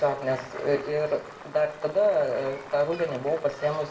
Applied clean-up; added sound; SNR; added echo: none; Boiling; 17 dB; reverberation time 0.5 s.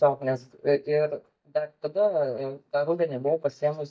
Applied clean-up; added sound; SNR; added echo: neural mask model DeepFilterNet 3.